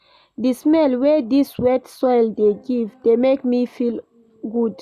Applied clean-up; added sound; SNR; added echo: none; none; none; none.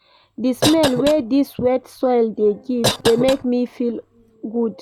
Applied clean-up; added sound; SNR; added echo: none; Cough; 7 dB; none.